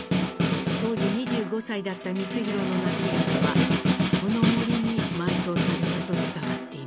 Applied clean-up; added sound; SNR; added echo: none; Snare drum; -4 dB; none.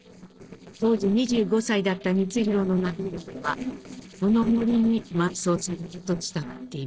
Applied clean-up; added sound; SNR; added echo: neural separator model SepFormer DNS4.